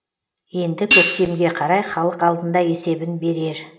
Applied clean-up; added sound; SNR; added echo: none; Hi-hat; 2 dB; reverberation time 0.8 s.